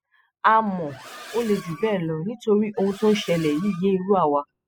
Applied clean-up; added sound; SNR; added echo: classical method spectral subtraction.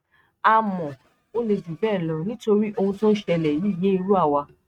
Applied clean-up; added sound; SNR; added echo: neural mask model RNNoise.